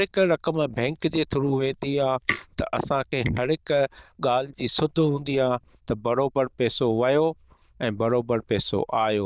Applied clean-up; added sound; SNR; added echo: neural diffusion model UNIVERSE++.